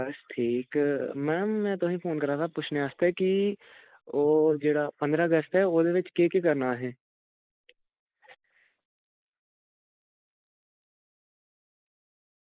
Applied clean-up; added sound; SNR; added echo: neural mask model Resemble Enhance denoiser.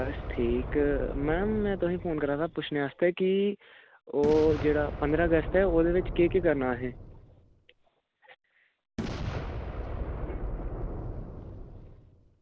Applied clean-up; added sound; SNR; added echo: none; Boom; 7 dB; none.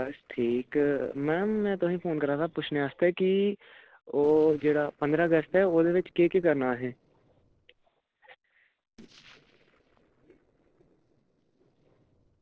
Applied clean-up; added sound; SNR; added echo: neural separator model SepFormer DNS4.